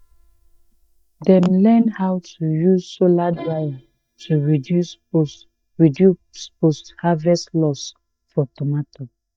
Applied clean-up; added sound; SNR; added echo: neural mask model DeepFilterNet 3.